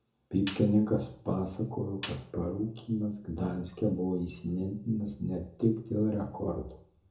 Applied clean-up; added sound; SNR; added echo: none; Snare drum; 16 dB; reverberation time 0.6 s.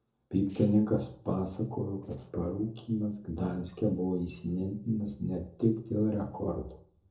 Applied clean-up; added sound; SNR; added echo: neural separator model SepFormer DNS4.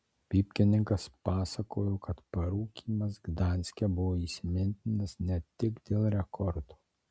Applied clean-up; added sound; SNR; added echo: none; none; none; none.